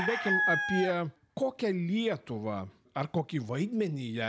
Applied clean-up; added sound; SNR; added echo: none; Chicken, rooster; 4 dB; none.